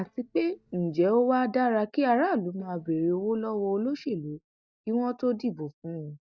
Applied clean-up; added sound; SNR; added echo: neural mask model DeepFilterNet 3.